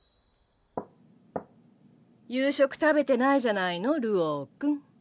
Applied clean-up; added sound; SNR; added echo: none; none; none; none.